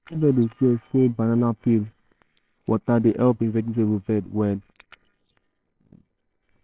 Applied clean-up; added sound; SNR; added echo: neural separator model SepFormer WHAMR!.